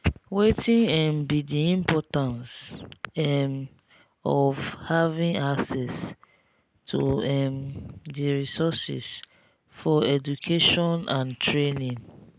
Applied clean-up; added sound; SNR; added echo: none; none; none; none.